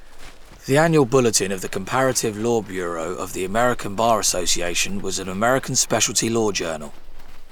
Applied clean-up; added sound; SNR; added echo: none; Livestock, farm animals, working animals; 10 dB; none.